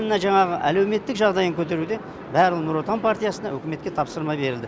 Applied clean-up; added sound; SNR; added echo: none; none; none; none.